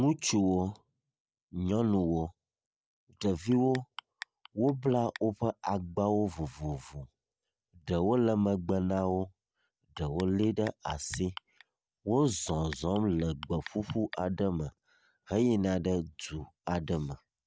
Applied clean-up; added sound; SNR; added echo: neural mask model DeepFilterNet 3.